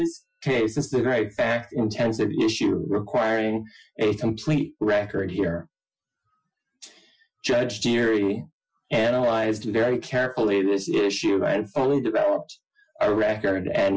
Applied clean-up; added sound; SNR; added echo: classical method Wiener filter.